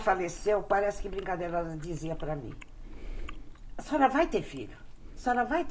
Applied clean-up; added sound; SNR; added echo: none; Chewing, mastication; 9 dB; reverberation time 0.4 s.